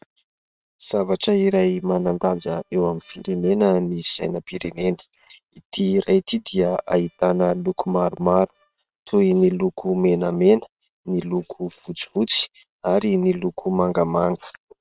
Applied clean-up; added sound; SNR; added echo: neural separator model SepFormer WHAM!.